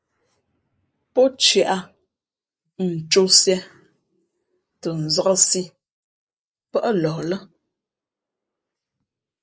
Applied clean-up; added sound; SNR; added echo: neural mask model Resemble Enhance denoiser.